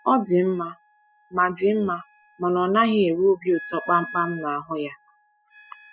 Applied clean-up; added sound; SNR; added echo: classical method spectral subtraction.